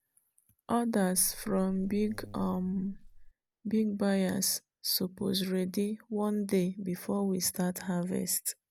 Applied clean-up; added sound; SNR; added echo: none; Buzz; 15 dB; none.